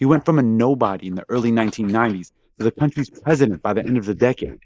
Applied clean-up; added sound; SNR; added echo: neural mask model Resemble Enhance denoiser.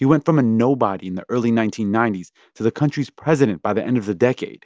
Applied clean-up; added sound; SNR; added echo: none; none; none; none.